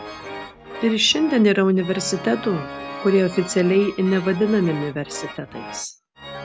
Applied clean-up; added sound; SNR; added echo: none; Organ; 14 dB; none.